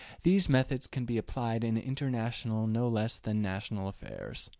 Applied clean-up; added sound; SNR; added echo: none; none; none; none.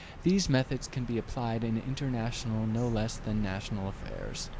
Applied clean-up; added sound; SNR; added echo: none; Bird vocalization, bird call, bird song; 10 dB; none.